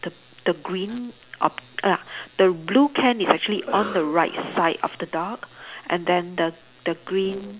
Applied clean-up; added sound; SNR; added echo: none; Cough; 14 dB; none.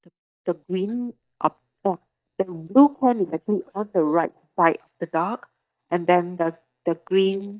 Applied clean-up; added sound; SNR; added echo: neural mask model DeepFilterNet 3.